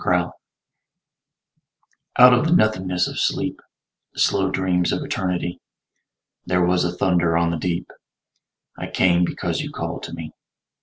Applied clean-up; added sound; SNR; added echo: none; none; none; none.